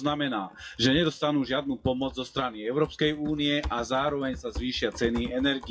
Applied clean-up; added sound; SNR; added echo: classical method WPE with log-MMSE.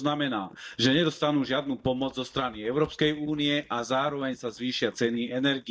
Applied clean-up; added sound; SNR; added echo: neural mask model DeepFilterNet 3.